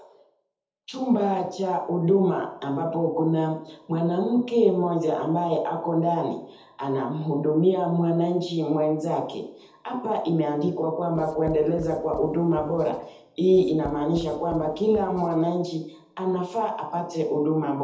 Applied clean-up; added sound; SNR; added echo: none; Writing; 17 dB; reverberation time 0.7 s.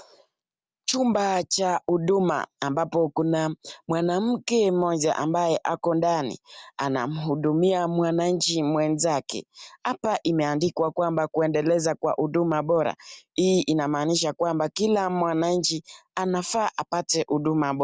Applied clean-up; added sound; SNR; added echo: none; none; none; none.